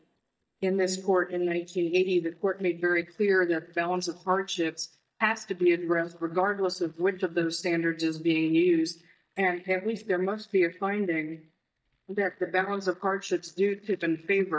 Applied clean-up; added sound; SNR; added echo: neural mask model DeepFilterNet 3.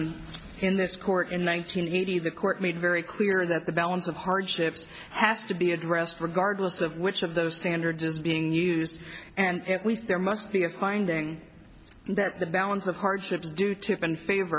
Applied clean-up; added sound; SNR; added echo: none; none; none; none.